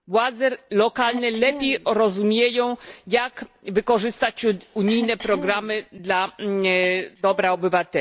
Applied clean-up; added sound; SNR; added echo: neural mask model DeepFilterNet 3.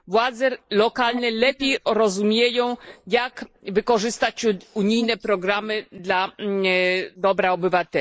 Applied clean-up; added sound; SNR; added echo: neural mask model Resemble Enhance denoiser.